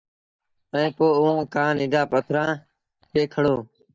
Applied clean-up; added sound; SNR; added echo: neural mask model DeepFilterNet 3.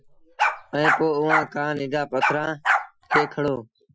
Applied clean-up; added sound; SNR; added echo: classical method Wiener filter.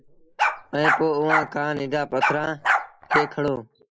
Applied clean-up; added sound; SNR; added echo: neural mask model Resemble Enhance denoiser.